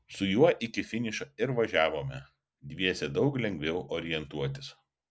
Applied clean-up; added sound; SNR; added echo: none; none; none; none.